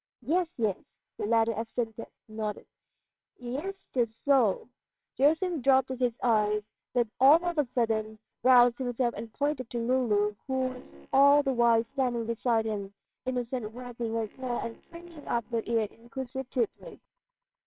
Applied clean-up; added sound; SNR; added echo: neural separator model SepFormer WHAMR!.